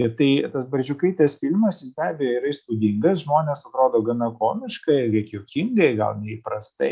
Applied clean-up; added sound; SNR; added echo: none; none; none; none.